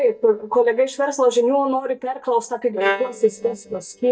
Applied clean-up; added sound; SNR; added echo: neural mask model DeepFilterNet 3.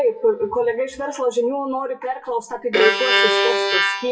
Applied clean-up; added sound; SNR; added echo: classical method WPE with log-MMSE.